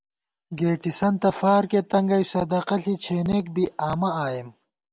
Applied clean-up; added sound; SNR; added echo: none; none; none; none.